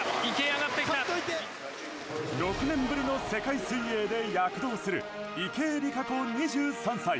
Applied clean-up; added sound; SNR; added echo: none; none; none; none.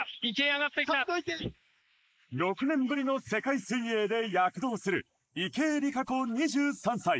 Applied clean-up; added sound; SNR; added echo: neural mask model Resemble Enhance denoiser.